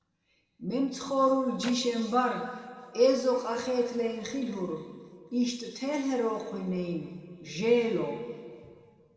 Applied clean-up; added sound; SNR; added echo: none; Clapping; 18 dB; reverberation time 1.8 s.